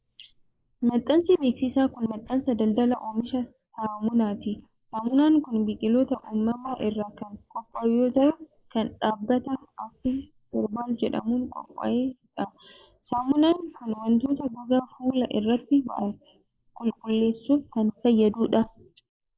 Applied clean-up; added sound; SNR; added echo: neural mask model Resemble Enhance denoiser.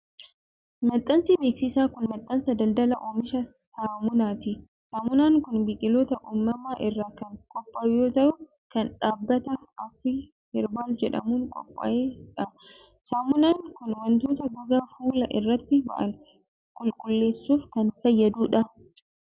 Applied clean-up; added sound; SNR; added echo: none; none; none; none.